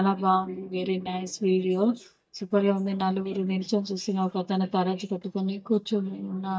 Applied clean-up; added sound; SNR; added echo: neural mask model DeepFilterNet 3.